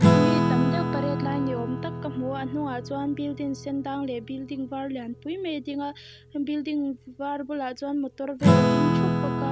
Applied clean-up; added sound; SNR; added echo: none; Acoustic guitar / Strum; -4 dB; none.